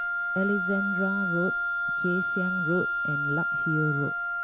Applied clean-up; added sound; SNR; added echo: none; Wind instrument, woodwind instrument; -2 dB; none.